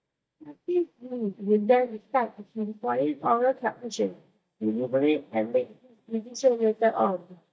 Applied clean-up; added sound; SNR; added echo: neural mask model DeepFilterNet 3.